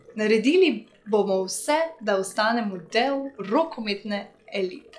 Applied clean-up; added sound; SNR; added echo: classical method log-MMSE.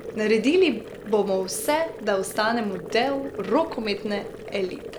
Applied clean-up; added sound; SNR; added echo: none; Boiling; 12 dB; none.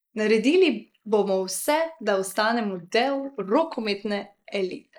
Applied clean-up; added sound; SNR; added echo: neural mask model Resemble Enhance denoiser.